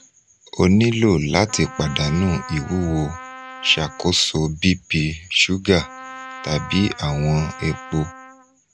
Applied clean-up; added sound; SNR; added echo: none; Trumpet; 18 dB; none.